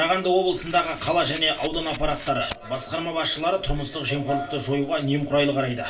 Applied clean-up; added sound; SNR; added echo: none; Camera; 12 dB; reverberation time 0.3 s.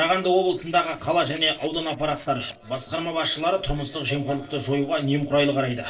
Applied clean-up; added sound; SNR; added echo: neural separator model SepFormer DNS4.